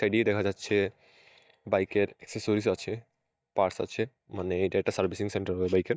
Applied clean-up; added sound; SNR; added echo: neural mask model DeepFilterNet 3.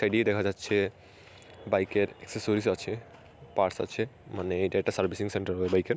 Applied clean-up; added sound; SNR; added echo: none; none; none; none.